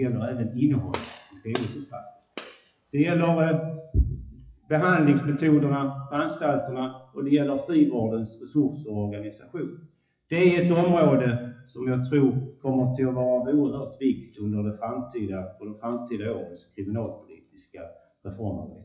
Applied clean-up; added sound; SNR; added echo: classical method WPE with log-MMSE.